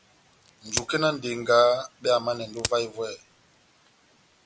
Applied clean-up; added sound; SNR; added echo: none; Crack; 13 dB; none.